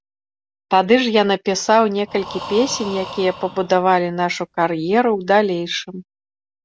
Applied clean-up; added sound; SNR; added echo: none; Breathing; 16 dB; none.